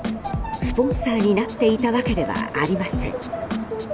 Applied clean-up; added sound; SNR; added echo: none; none; none; none.